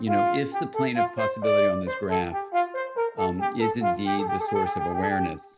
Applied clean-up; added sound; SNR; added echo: none; Brass instrument; -4 dB; none.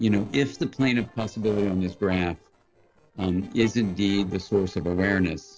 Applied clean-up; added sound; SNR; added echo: neural separator model SepFormer DNS4.